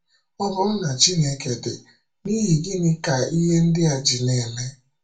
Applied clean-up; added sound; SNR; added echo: none; none; none; reverberation time 0.2 s.